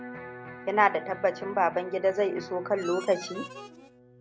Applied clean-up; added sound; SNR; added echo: none; Harmonica + Electric guitar; 13 dB; none.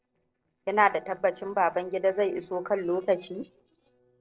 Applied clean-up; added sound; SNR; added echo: neural separator model SepFormer DNS4.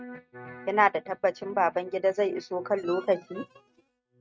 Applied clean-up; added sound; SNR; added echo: neural mask model RNNoise.